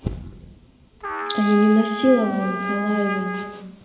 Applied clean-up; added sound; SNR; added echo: none; Trumpet; 7 dB; reverberation time 2.1 s.